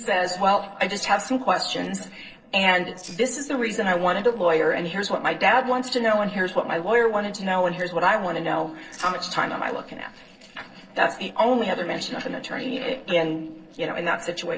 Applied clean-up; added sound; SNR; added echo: neural separator model SepFormer DNS4.